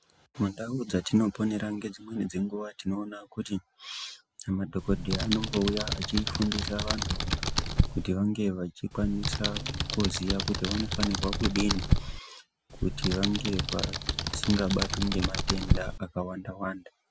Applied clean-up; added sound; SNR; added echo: none; Computer keyboard; -1 dB; none.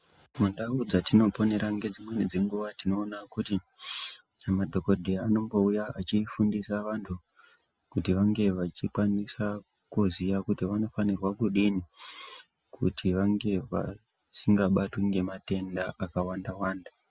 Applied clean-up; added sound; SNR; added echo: none; none; none; none.